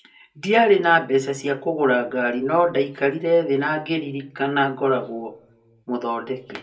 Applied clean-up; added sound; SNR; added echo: none; none; none; reverberation time 0.2 s.